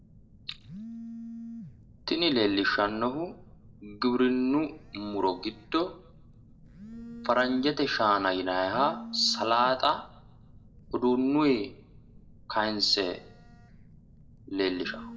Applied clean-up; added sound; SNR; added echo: none; Telephone; 17 dB; reverberation time 0.4 s.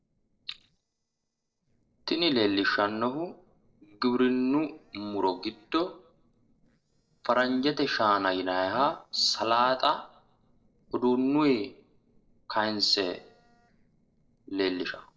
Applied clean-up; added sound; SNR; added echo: neural separator model SepFormer DNS4.